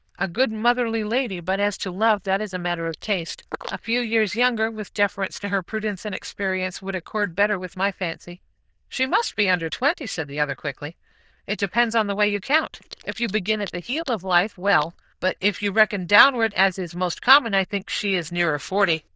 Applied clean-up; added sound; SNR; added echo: neural diffusion model UNIVERSE++.